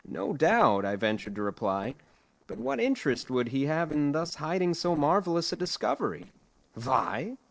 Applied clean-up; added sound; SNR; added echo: neural separator model SepFormer DNS4.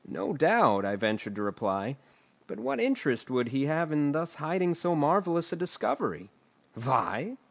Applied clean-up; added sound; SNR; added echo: none; none; none; none.